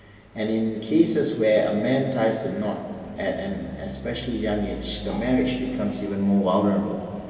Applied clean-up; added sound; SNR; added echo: none; Idling / Truck; 19 dB; reverberation time 2.5 s.